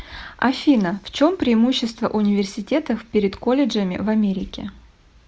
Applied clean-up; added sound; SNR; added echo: none; none; none; none.